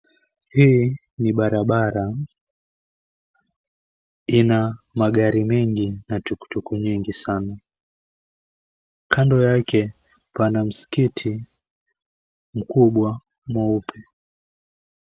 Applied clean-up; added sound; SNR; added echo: none; none; none; none.